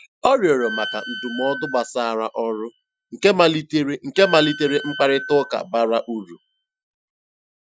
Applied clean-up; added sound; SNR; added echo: classical method Wiener filter.